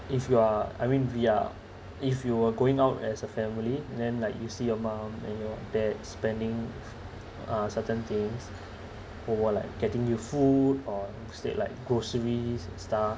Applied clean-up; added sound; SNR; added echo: none; none; none; none.